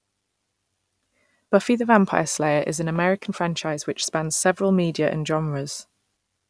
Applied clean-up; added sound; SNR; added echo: none; none; none; none.